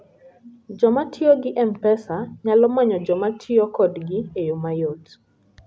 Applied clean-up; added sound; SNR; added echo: none; none; none; none.